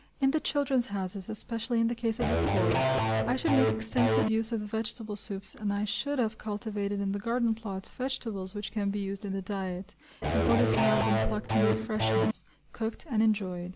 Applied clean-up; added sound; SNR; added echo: none; Electric guitar / Bass guitar; -3 dB; none.